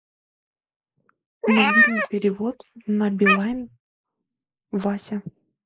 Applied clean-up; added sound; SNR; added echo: neural mask model Resemble Enhance denoiser.